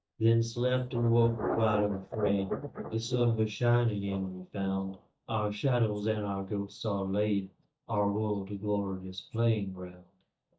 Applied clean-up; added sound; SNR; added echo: neural mask model DeepFilterNet 3.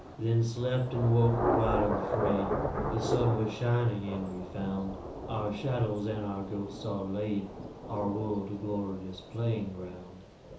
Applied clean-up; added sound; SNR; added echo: none; Thunder / Rain; 4 dB; reverberation time 1.2 s.